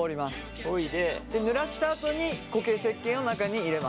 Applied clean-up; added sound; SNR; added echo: none; none; none; none.